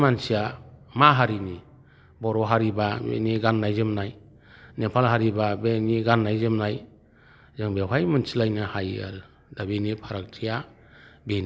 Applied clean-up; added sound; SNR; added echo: none; none; none; none.